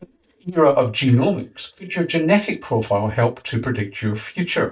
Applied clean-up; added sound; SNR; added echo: neural mask model DeepFilterNet 3.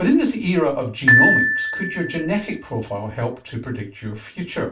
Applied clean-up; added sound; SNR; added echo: none; Glockenspiel; -1 dB; reverberation time 0.2 s.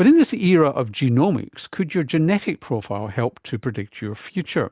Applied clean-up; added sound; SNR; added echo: none; none; none; none.